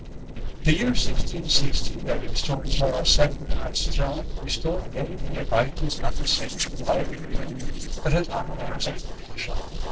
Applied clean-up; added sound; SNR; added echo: neural separator model SepFormer DNS4.